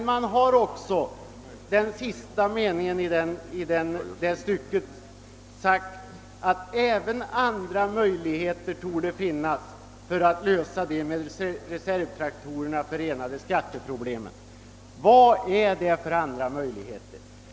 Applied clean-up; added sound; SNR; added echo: none; none; none; none.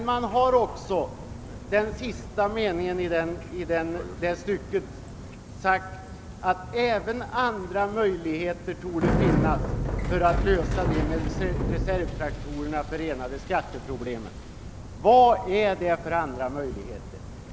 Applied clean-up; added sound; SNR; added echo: none; Bicycle; 5 dB; none.